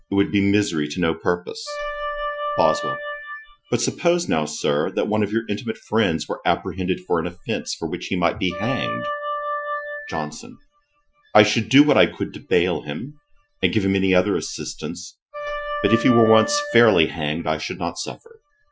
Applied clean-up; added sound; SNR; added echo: classical method Wiener filter.